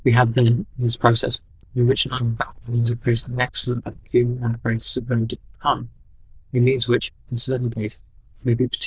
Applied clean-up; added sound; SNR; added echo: neural diffusion model UNIVERSE++.